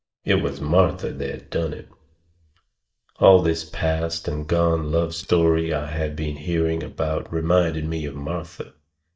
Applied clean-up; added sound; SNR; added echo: neural mask model DeepFilterNet 3.